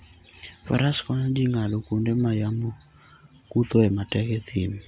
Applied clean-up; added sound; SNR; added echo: none; none; none; none.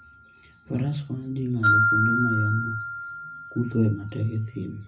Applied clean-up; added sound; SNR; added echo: none; Glockenspiel; 1 dB; reverberation time 0.4 s.